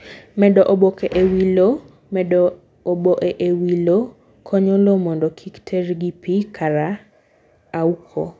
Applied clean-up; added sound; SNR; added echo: none; none; none; none.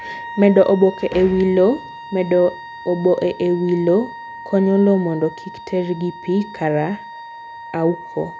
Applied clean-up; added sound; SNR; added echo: none; Wind instrument, woodwind instrument; 16 dB; none.